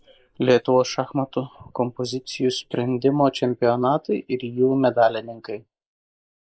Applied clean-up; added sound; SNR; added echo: neural mask model Resemble Enhance denoiser.